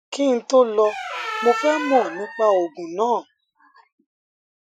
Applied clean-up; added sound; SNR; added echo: classical method Wiener filter.